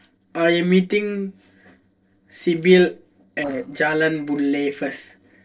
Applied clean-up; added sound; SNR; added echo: neural separator model SepFormer DNS4.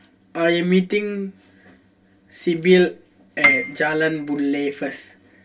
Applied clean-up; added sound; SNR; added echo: none; Piano; 2 dB; reverberation time 0.1 s.